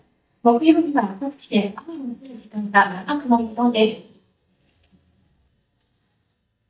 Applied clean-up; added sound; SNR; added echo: neural mask model DeepFilterNet 3.